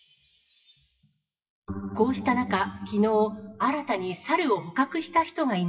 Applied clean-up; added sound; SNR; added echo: classical method WPE with log-MMSE.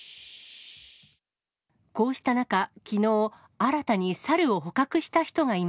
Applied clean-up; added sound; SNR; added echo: none; none; none; none.